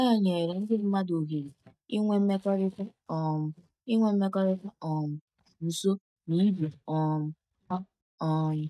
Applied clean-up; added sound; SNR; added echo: neural mask model DeepFilterNet 3.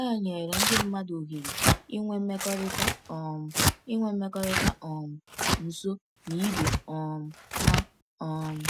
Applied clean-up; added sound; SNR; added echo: none; Tearing; -2 dB; none.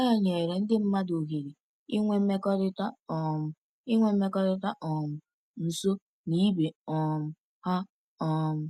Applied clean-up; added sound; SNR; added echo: none; none; none; none.